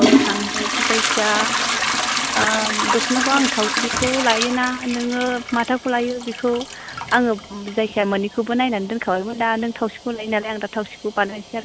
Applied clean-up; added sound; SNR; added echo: none; Trickle, dribble / Toilet flush / Hiss; 1 dB; none.